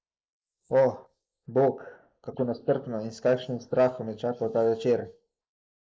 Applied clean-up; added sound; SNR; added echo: neural mask model Resemble Enhance denoiser.